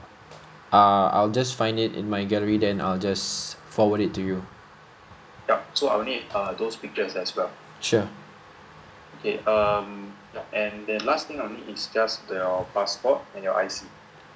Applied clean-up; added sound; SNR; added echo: none; none; none; none.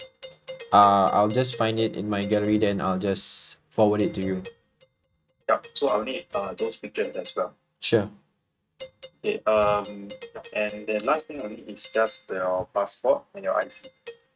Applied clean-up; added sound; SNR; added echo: neural mask model RNNoise.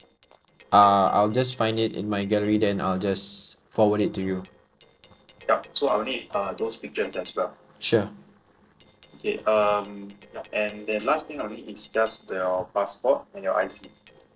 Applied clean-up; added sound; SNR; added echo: neural separator model SepFormer DNS4.